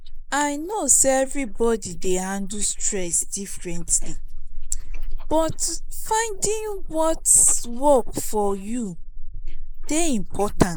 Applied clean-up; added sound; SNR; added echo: neural mask model Resemble Enhance denoiser.